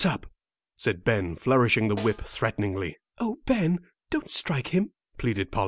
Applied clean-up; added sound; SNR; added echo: none; Snare drum; 18 dB; none.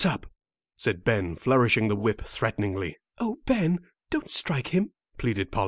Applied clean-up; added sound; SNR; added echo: neural mask model Resemble Enhance denoiser.